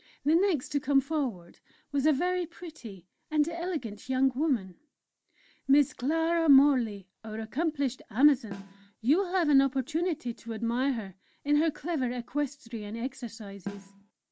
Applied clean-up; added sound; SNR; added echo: none; Snare drum; 11 dB; none.